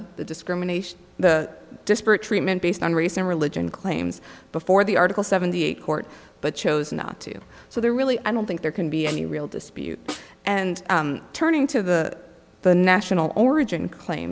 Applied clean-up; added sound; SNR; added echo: none; Snare drum; 15 dB; none.